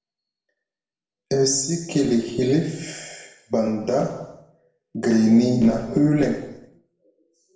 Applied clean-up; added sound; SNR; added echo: none; none; none; reverberation time 0.9 s.